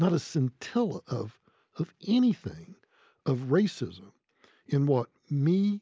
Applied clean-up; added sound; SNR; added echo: none; none; none; none.